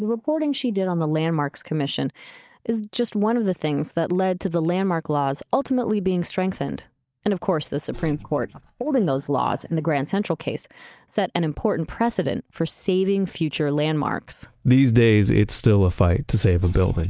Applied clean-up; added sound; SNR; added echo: neural mask model DeepFilterNet 3.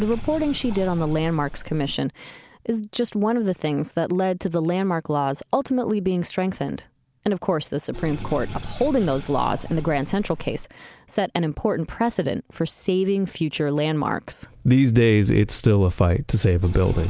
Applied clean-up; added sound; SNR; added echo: none; Sink (filling or washing); 14 dB; none.